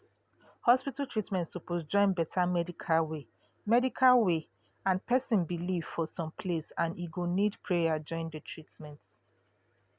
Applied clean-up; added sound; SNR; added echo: none; none; none; none.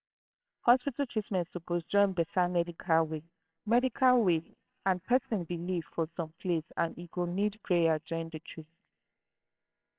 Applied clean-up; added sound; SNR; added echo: neural separator model SepFormer WHAMR!.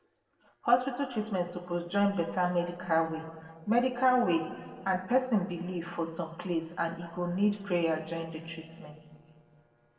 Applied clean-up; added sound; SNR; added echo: neural separator model SepFormer DNS4.